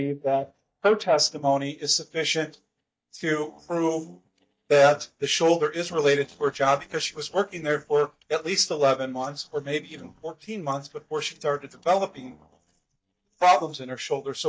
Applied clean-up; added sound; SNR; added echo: neural mask model DeepFilterNet 3.